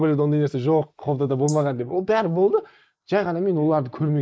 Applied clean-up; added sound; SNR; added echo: neural mask model Resemble Enhance denoiser.